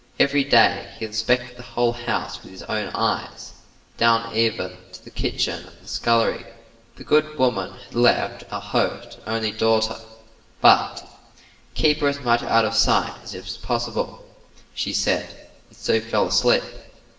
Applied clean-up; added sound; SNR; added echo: none; none; none; reverberation time 0.9 s.